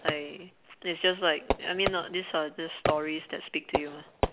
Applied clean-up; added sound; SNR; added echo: none; Fireworks; 3 dB; none.